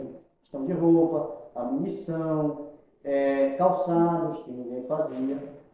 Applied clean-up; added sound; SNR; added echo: neural separator model SepFormer DNS4.